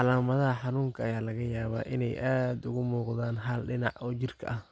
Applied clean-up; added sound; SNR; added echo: none; none; none; none.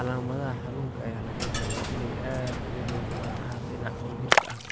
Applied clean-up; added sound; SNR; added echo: none; Splash, splatter + Coin (dropping); -4 dB; none.